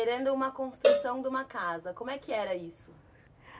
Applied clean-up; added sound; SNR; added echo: none; Cowbell; -2 dB; none.